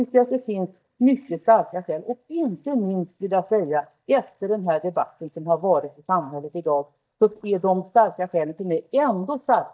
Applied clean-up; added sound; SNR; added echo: neural mask model DeepFilterNet 3.